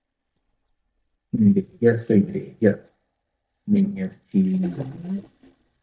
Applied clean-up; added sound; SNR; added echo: neural mask model DeepFilterNet 3.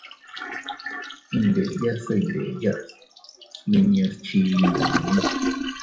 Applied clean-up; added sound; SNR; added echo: classical method WPE with log-MMSE.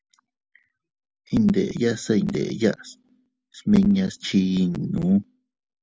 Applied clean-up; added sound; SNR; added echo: none; none; none; none.